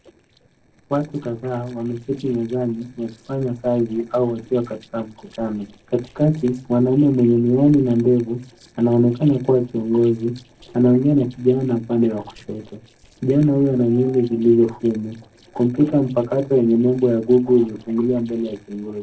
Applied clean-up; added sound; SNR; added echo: neural separator model SepFormer DNS4.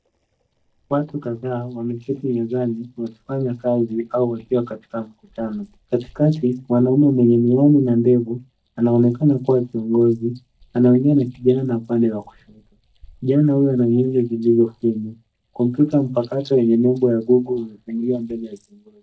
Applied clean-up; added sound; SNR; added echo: neural mask model DeepFilterNet 3.